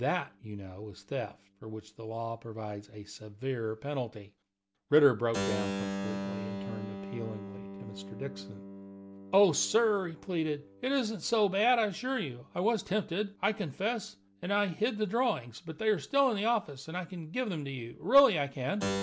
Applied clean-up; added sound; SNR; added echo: none; Keyboard (musical); 11 dB; none.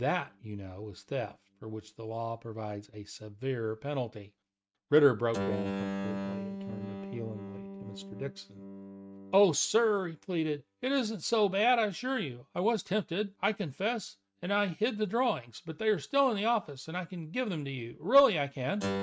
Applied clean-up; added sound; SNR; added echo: neural mask model RNNoise.